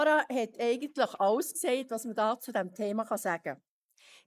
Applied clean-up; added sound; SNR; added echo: neural mask model Resemble Enhance denoiser.